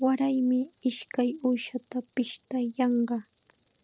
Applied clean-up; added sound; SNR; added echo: none; Insect; 14 dB; none.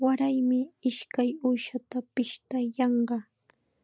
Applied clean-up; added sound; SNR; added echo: none; none; none; none.